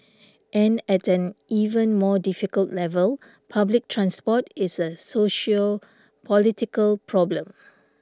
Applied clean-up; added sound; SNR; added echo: none; none; none; none.